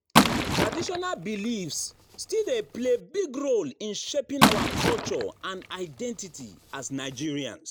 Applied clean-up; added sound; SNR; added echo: none; Liquid; -3 dB; none.